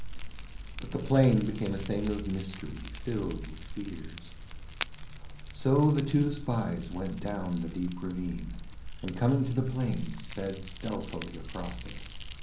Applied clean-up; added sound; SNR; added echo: none; Fire; 7 dB; reverberation time 0.6 s.